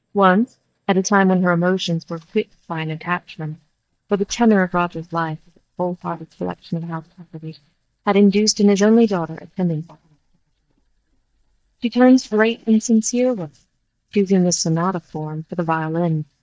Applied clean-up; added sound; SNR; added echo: neural mask model DeepFilterNet 3.